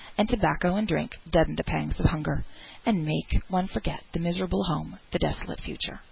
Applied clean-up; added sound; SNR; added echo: none; none; none; none.